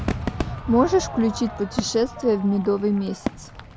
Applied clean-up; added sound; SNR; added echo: none; Crowd / Fireworks; 8 dB; none.